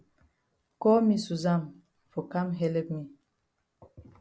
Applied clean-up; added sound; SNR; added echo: none; none; none; none.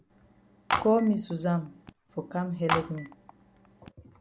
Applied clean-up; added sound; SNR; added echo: none; Telephone; 5 dB; none.